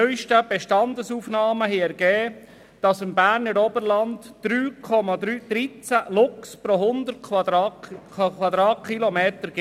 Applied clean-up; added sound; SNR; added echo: none; none; none; none.